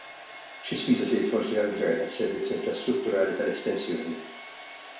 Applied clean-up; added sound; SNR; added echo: none; Domestic sounds, home sounds; 15 dB; reverberation time 0.7 s.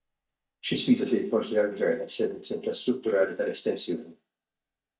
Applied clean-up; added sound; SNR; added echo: neural mask model DeepFilterNet 3.